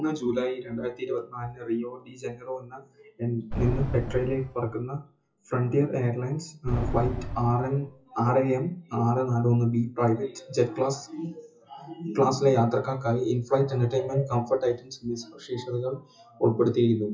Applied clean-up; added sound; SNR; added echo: classical method WPE with log-MMSE.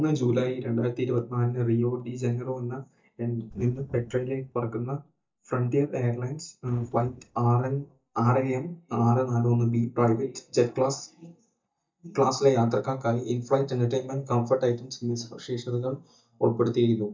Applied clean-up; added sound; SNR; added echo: neural mask model DeepFilterNet 3.